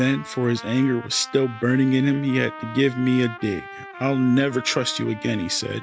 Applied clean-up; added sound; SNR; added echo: none; Trumpet; 16 dB; none.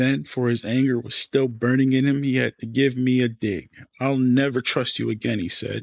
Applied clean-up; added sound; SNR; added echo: neural mask model Resemble Enhance denoiser.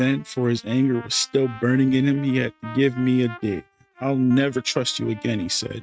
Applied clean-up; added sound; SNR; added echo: neural mask model RNNoise.